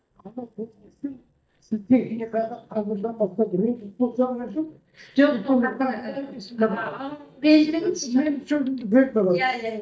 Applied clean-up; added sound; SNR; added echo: neural mask model DeepFilterNet 3.